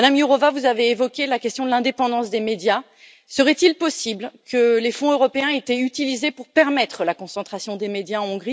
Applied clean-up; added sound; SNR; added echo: none; none; none; none.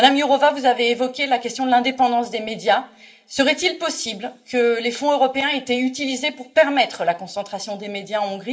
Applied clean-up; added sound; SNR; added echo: none; none; none; reverberation time 0.4 s.